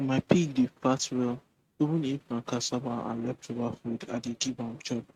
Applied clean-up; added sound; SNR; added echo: neural mask model RNNoise.